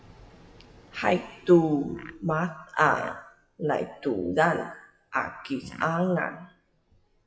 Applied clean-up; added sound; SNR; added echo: classical method WPE with log-MMSE.